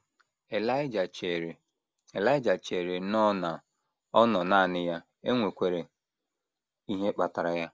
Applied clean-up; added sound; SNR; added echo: none; none; none; none.